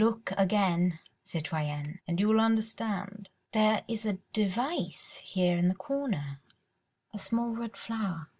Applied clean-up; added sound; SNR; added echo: none; none; none; none.